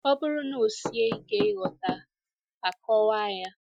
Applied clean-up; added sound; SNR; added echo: classical method Wiener filter.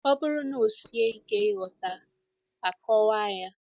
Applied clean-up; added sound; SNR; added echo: neural mask model DeepFilterNet 3.